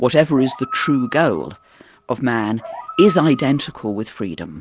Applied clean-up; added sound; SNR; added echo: none; Animal; 15 dB; none.